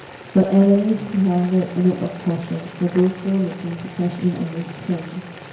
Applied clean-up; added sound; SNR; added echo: none; Boiling; 17 dB; reverberation time 1.0 s.